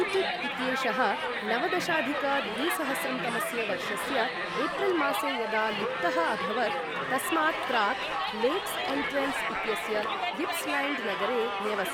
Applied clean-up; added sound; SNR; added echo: none; Crowd; 0 dB; none.